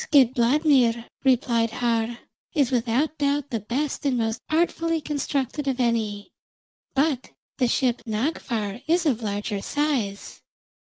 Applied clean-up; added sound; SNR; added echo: none; none; none; none.